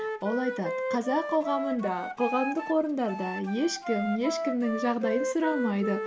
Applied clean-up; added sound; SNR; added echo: none; Wind instrument, woodwind instrument; 5 dB; none.